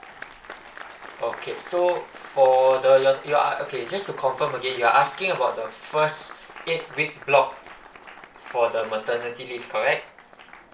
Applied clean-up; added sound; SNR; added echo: none; Applause; 18 dB; reverberation time 0.3 s.